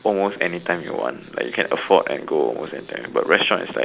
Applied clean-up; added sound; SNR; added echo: none; none; none; none.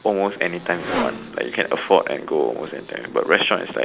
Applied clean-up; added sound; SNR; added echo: none; Motorcycle; 13 dB; none.